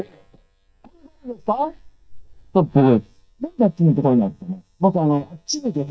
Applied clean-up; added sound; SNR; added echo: neural mask model DeepFilterNet 3.